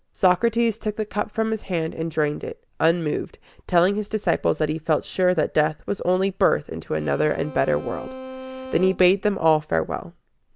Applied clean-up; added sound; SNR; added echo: none; Bowed string instrument; 15 dB; none.